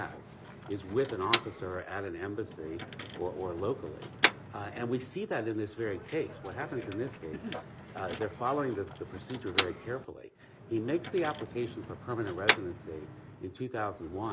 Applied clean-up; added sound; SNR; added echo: none; Motor vehicle (road); -1 dB; none.